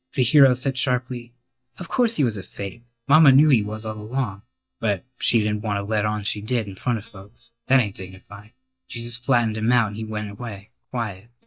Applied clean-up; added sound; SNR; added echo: neural mask model DeepFilterNet 3.